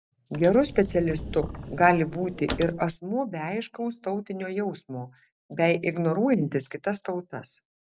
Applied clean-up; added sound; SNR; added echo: none; Sliding door / Slam / Wood; 10 dB; none.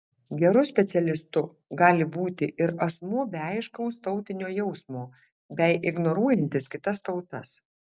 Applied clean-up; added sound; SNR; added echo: none; none; none; none.